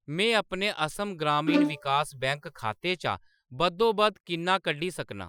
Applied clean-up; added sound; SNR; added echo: classical method Wiener filter.